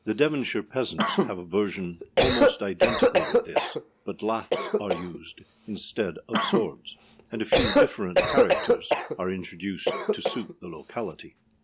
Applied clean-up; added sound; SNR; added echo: none; Cough; -4 dB; none.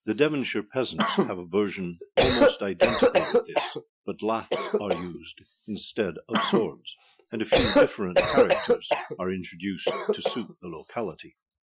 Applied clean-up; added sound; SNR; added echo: classical method Wiener filter.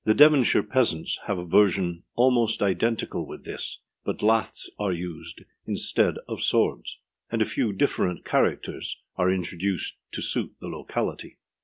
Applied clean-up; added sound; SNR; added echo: none; none; none; none.